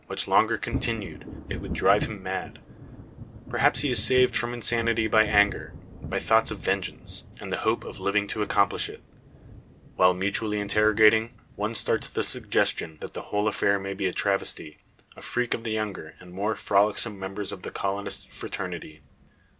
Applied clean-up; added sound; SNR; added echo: none; Thunder; 14 dB; none.